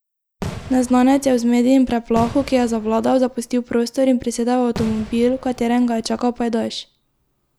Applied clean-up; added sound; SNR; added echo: none; Fireworks; 15 dB; none.